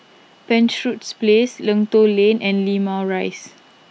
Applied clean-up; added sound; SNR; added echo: none; none; none; none.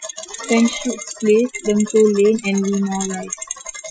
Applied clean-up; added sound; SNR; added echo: classical method Wiener filter.